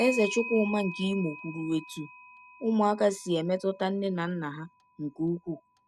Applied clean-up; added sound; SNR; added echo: none; Clock; 14 dB; none.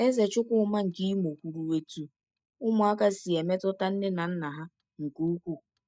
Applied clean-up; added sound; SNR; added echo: neural mask model DeepFilterNet 3.